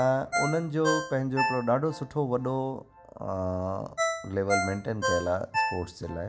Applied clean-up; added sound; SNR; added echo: none; Ringtone; 4 dB; none.